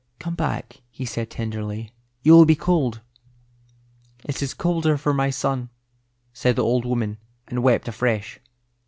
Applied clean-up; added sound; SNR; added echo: none; none; none; none.